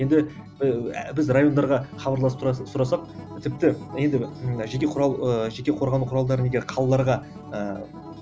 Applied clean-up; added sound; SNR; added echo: none; Acoustic guitar; 16 dB; none.